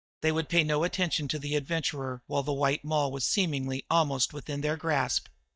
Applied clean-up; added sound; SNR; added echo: neural mask model DeepFilterNet 3.